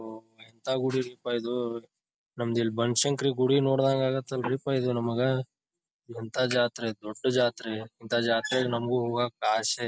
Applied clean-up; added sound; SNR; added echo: none; none; none; none.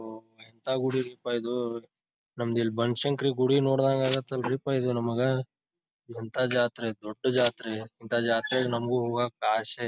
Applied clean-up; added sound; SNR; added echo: none; Domestic sounds, home sounds; 9 dB; none.